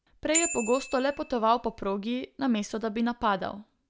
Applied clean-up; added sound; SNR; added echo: none; Bicycle bell; 8 dB; none.